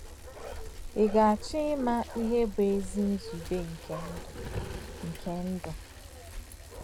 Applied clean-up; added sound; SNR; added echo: none; Bicycle + Bark; 9 dB; none.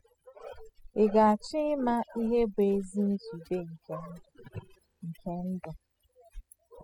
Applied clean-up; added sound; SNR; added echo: classical method spectral subtraction.